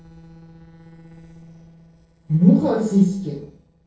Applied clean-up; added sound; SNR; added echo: neural separator model SepFormer DNS4.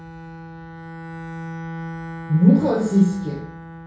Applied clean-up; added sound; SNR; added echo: none; Bowed string instrument; 12 dB; reverberation time 0.6 s.